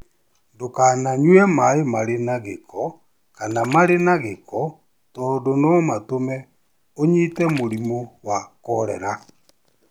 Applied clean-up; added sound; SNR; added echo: none; Raindrop; 19 dB; none.